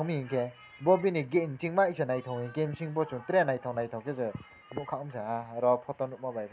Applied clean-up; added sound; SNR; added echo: none; none; none; none.